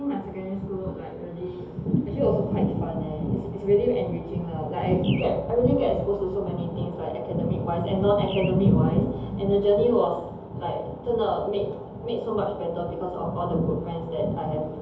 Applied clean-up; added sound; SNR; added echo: none; Bird; 20 dB; reverberation time 0.8 s.